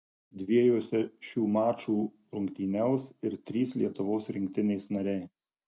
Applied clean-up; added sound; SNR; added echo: none; none; none; none.